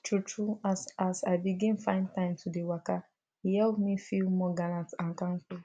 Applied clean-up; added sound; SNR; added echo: none; none; none; none.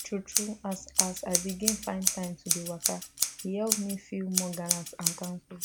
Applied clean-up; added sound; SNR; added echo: none; Scissors; -2 dB; none.